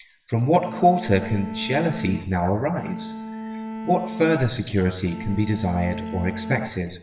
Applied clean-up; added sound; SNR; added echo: none; Bowed string instrument; 10 dB; reverberation time 1.0 s.